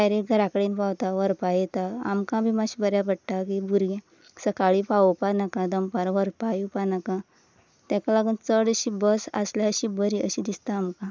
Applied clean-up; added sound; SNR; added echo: none; none; none; none.